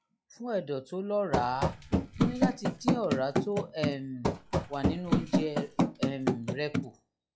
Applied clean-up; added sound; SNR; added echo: classical method log-MMSE.